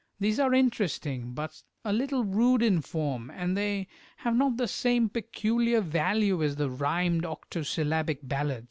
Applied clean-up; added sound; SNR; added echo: none; none; none; none.